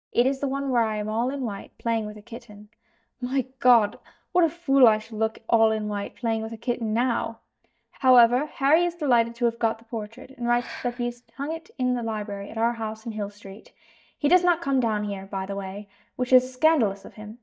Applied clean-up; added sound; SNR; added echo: neural mask model DeepFilterNet 3.